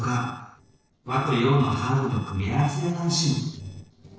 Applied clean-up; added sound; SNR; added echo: neural separator model SepFormer DNS4.